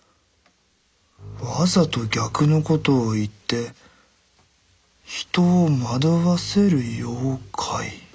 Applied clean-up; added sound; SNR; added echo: none; Bowed string instrument; 17 dB; none.